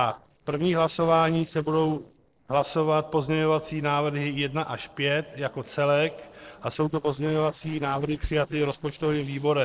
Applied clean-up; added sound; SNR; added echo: neural separator model SepFormer DNS4.